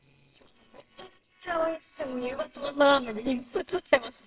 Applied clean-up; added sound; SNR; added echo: neural separator model SepFormer WHAMR!.